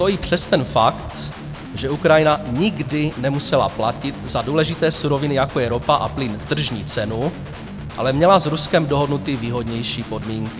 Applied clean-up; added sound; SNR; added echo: none; Guitar; 11 dB; none.